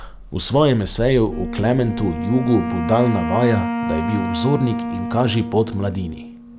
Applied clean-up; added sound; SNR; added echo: none; Wind instrument, woodwind instrument; 7 dB; none.